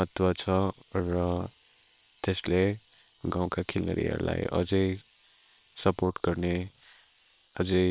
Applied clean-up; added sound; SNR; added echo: neural separator model SepFormer WHAM!.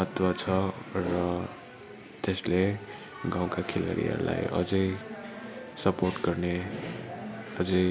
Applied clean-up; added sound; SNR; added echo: none; none; none; none.